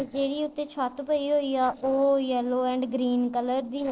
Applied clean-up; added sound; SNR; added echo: neural separator model SepFormer DNS4.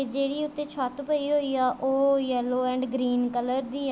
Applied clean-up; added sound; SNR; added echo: none; none; none; none.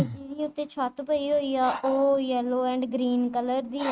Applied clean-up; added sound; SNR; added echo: neural mask model RNNoise.